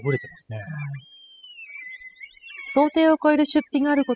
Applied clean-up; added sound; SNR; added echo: classical method spectral subtraction.